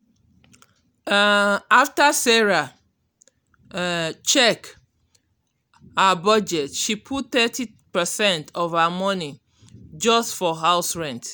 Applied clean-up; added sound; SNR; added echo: none; none; none; none.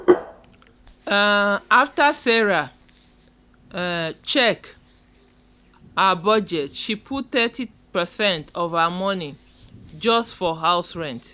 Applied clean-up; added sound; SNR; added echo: none; Hands; 10 dB; none.